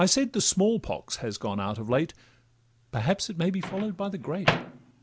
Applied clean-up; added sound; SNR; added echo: none; Microwave oven; 9 dB; none.